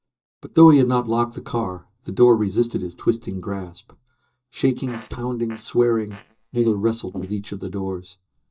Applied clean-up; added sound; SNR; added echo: neural mask model DeepFilterNet 3.